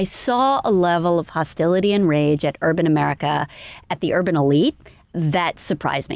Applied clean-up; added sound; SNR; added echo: none; none; none; none.